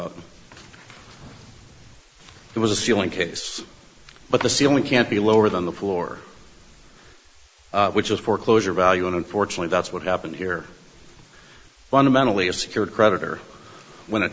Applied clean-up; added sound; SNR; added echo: none; none; none; none.